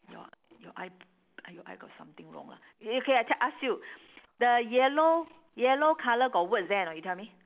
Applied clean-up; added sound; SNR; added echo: none; none; none; none.